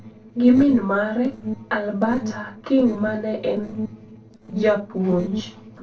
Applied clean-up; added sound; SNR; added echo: neural separator model SepFormer DNS4.